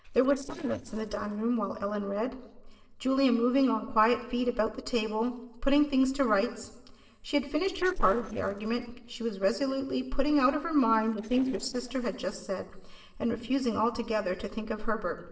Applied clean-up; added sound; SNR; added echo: neural separator model SepFormer DNS4.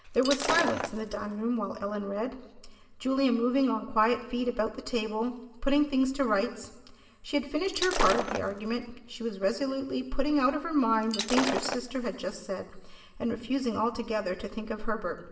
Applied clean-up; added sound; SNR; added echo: none; Shatter; 4 dB; reverberation time 1.0 s.